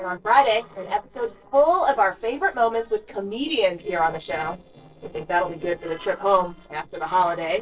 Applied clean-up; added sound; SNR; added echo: neural separator model SepFormer DNS4.